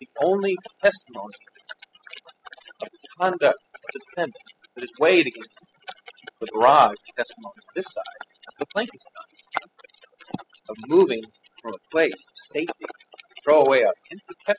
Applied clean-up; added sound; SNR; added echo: classical method spectral subtraction.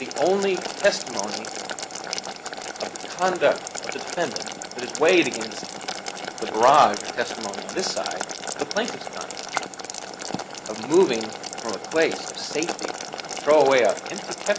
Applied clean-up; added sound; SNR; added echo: none; Boiling; 8 dB; none.